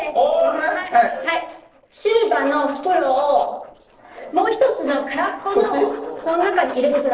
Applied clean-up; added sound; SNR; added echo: neural separator model SepFormer DNS4.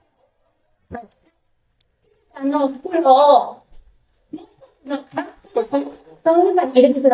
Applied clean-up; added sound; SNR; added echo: neural mask model DeepFilterNet 3.